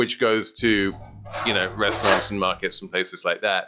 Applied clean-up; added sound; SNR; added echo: classical method log-MMSE.